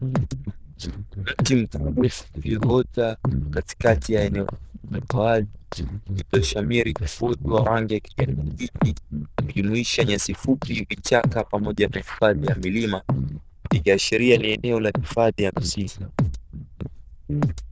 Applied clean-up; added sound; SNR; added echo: neural diffusion model UNIVERSE++.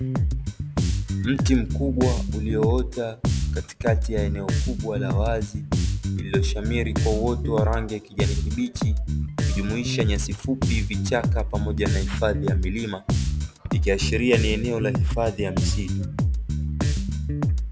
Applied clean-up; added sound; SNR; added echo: none; Bass guitar; -4 dB; none.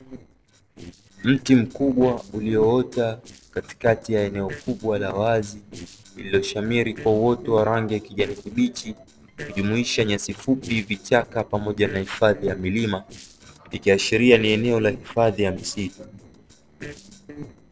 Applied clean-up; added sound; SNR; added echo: neural separator model SepFormer DNS4.